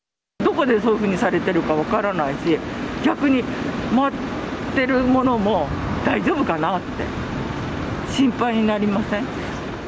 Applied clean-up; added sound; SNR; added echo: none; none; none; none.